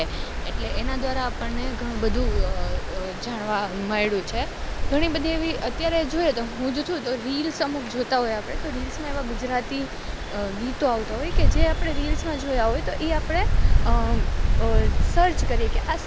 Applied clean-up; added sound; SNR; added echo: none; Stream; -4 dB; none.